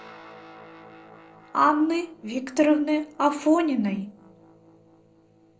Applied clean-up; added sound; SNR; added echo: neural separator model SepFormer DNS4.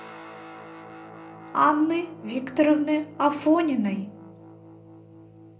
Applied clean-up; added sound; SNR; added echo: none; Guitar; 18 dB; reverberation time 0.5 s.